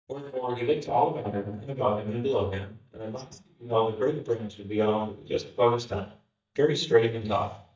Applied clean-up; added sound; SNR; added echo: neural mask model DeepFilterNet 3.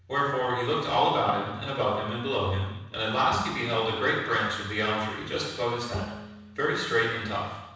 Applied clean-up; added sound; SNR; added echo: neural separator model SepFormer DNS4.